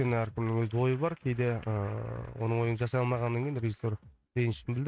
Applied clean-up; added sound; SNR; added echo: neural mask model RNNoise.